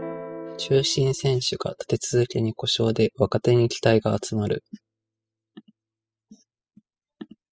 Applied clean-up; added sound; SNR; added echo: classical method spectral subtraction.